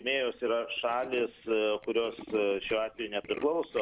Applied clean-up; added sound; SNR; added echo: none; Tools; 17 dB; none.